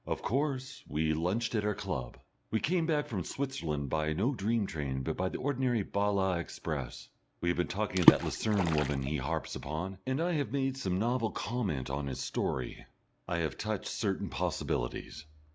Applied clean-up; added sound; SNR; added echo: none; Water / Splash, splatter; -3 dB; none.